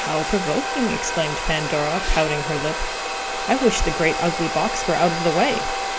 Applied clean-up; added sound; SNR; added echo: none; Domestic sounds, home sounds; 3 dB; none.